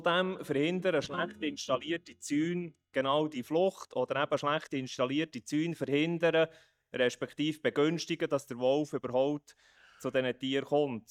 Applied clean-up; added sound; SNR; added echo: neural mask model DeepFilterNet 3.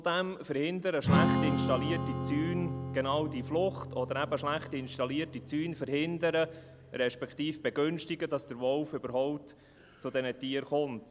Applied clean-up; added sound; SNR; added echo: none; Strum; 4 dB; none.